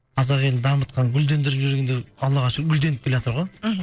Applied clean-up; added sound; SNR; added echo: neural separator model SepFormer DNS4.